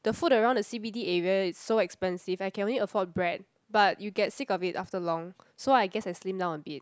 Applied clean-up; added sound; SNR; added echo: none; none; none; none.